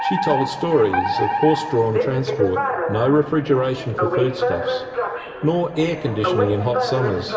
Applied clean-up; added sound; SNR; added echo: none; Alarm; 3 dB; reverberation time 1.6 s.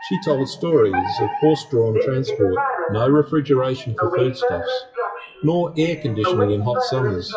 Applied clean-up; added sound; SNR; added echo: classical method WPE with log-MMSE.